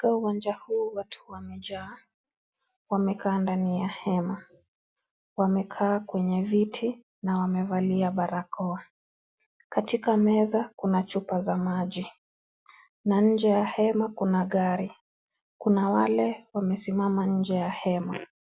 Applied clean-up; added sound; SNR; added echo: none; none; none; none.